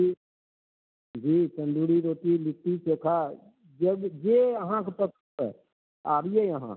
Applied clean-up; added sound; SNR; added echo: none; none; none; none.